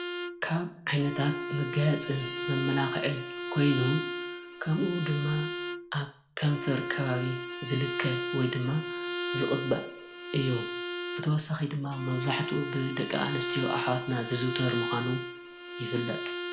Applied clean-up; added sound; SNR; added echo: none; Bowed string instrument; 5 dB; reverberation time 0.4 s.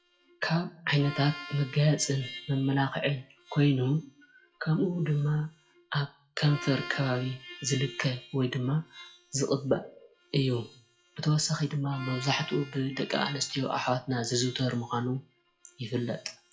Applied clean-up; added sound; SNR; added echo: classical method WPE with log-MMSE.